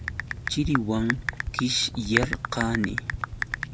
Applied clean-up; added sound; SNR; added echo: none; Typing; 3 dB; none.